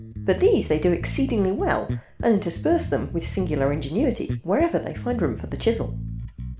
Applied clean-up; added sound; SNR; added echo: none; Bass guitar; 8 dB; reverberation time 0.4 s.